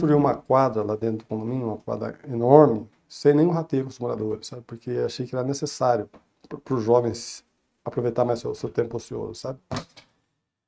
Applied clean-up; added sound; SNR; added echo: neural mask model RNNoise.